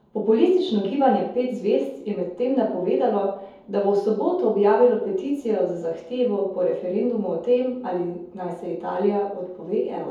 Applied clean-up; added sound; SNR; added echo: none; none; none; reverberation time 0.7 s.